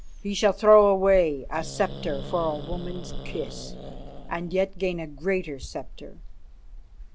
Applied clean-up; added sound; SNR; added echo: none; Growling; 10 dB; none.